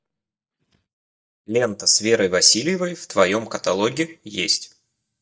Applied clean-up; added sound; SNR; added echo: neural mask model DeepFilterNet 3.